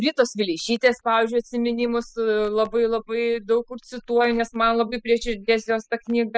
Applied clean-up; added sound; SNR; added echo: classical method spectral subtraction.